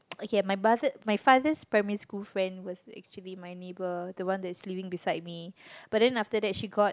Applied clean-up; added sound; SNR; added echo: none; none; none; none.